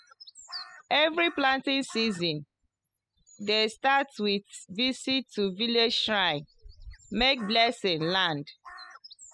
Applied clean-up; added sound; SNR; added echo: classical method spectral subtraction.